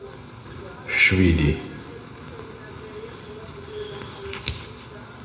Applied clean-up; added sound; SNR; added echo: none; none; none; reverberation time 0.6 s.